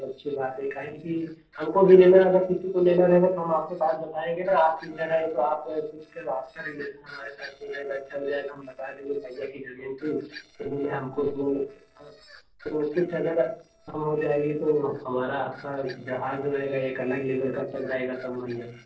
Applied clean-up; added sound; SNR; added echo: neural separator model SepFormer DNS4.